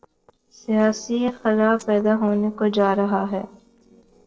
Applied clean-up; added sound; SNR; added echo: neural separator model SepFormer DNS4.